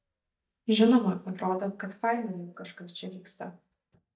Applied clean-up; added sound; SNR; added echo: neural mask model DeepFilterNet 3.